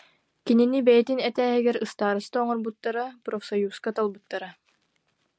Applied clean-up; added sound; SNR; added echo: none; none; none; none.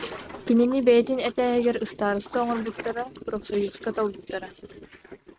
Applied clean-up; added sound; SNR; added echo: neural mask model RNNoise.